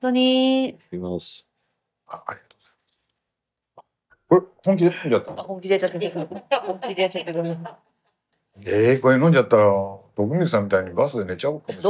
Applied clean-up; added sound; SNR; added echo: neural mask model DeepFilterNet 3.